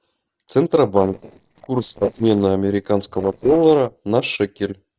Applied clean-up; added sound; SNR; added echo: neural separator model SepFormer DNS4.